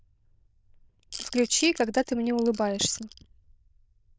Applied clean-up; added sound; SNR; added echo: neural diffusion model UNIVERSE++.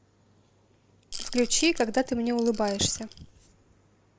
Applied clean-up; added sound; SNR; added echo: none; Rattle / Rattle (instrument); 9 dB; none.